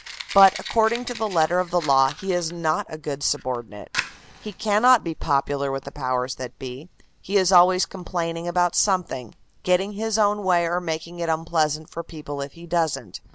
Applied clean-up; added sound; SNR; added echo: none; Fire; 18 dB; none.